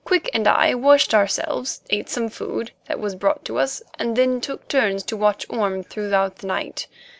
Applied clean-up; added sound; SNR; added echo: none; none; none; none.